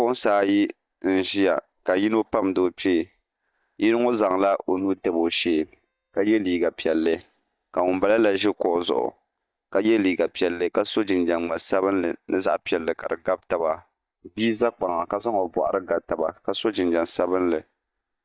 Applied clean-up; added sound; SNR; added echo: neural mask model DeepFilterNet 3.